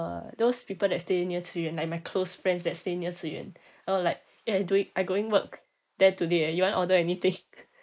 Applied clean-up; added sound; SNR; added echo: neural mask model Resemble Enhance denoiser.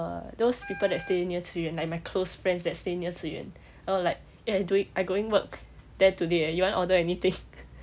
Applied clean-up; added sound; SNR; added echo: none; Wind instrument, woodwind instrument; 16 dB; none.